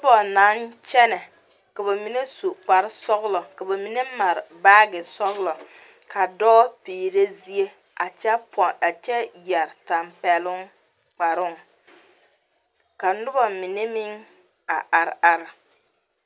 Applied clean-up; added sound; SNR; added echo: none; none; none; none.